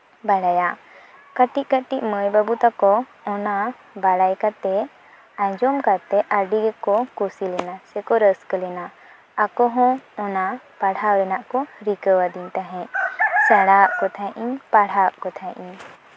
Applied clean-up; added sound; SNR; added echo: none; none; none; none.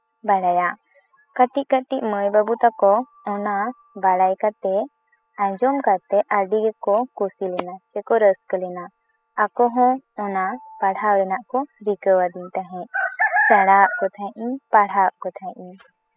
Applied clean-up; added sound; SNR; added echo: classical method spectral subtraction.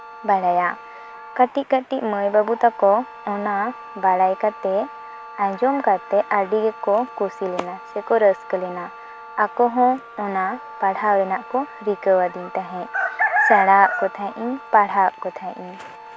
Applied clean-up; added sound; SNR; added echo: none; Wind instrument, woodwind instrument + Wind instrument, woodwind instrument; 18 dB; none.